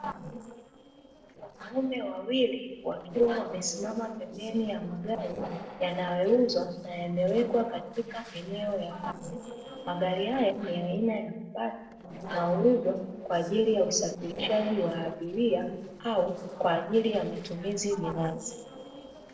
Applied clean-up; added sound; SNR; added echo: neural separator model SepFormer DNS4.